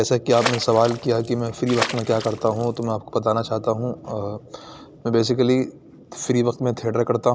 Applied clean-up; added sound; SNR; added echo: none; Water / Splash, splatter; 9 dB; none.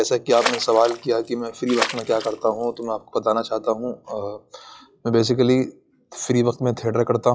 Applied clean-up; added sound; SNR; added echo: classical method log-MMSE.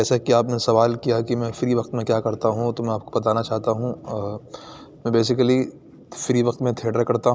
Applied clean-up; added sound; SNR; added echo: none; none; none; none.